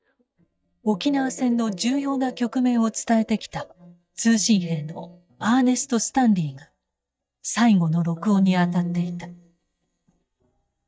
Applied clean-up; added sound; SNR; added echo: neural mask model DeepFilterNet 3.